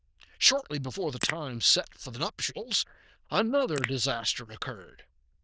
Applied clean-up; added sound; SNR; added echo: neural diffusion model UNIVERSE++.